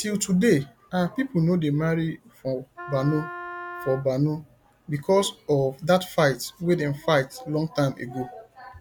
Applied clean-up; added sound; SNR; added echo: none; Wind instrument, woodwind instrument; 13 dB; none.